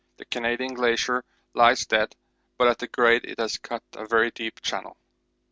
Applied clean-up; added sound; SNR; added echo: none; none; none; none.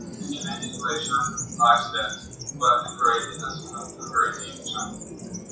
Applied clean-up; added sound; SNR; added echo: classical method WPE with log-MMSE.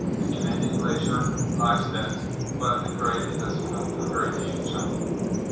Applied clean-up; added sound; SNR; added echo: none; Bird vocalization, bird call, bird song; -5 dB; reverberation time 0.7 s.